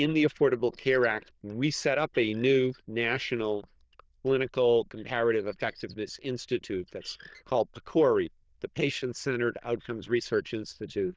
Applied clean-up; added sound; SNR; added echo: neural diffusion model UNIVERSE++.